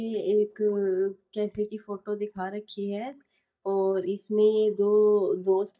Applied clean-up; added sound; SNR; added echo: neural mask model DeepFilterNet 3.